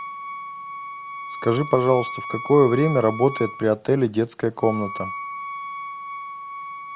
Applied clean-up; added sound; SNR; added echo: none; Wind instrument, woodwind instrument; 10 dB; none.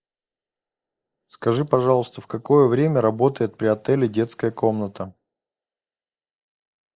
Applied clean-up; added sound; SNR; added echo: neural mask model Resemble Enhance denoiser.